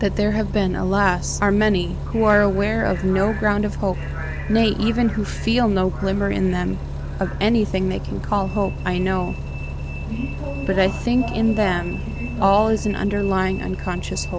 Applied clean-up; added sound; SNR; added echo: none; Bus; 6 dB; none.